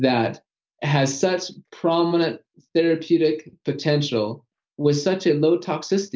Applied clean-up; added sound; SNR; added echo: none; none; none; none.